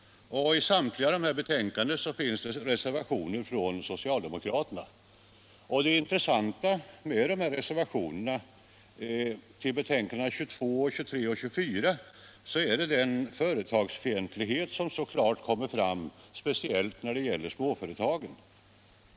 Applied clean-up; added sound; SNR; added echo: none; none; none; none.